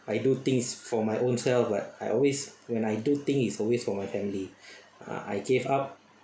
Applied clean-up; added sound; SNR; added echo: none; none; none; none.